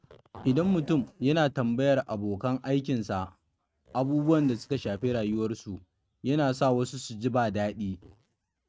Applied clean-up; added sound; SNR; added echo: neural mask model RNNoise.